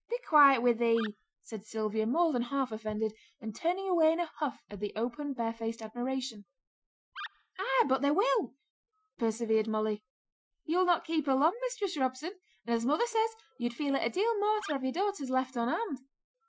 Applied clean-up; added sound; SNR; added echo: classical method Wiener filter.